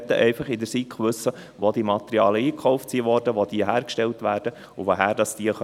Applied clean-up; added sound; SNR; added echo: none; none; none; none.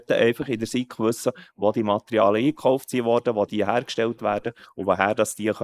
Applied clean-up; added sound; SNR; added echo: neural mask model Resemble Enhance denoiser.